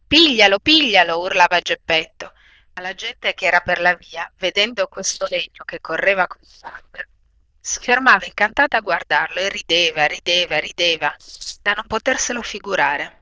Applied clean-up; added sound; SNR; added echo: neural diffusion model UNIVERSE++.